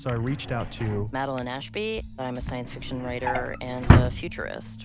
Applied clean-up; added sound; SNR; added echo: none; Drawer open or close; -4 dB; none.